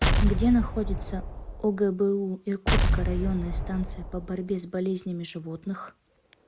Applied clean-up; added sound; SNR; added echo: none; Explosion; -2 dB; none.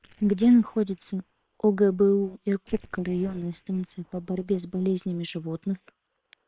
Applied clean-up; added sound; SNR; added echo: neural separator model SepFormer WHAM!.